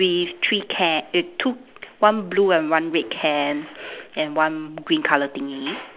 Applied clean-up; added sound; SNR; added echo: none; none; none; none.